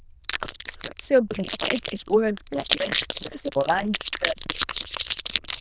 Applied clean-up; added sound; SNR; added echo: neural diffusion model UNIVERSE++.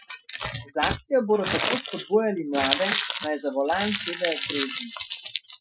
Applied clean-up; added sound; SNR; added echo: classical method Wiener filter.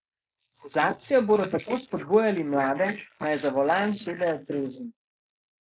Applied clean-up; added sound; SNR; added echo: neural mask model Resemble Enhance denoiser.